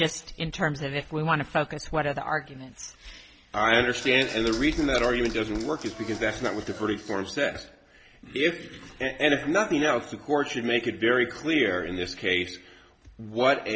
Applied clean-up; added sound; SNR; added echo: none; Applause / Clapping; 16 dB; none.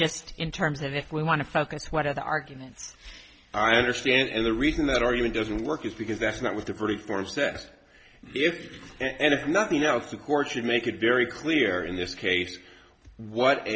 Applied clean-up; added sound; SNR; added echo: none; none; none; none.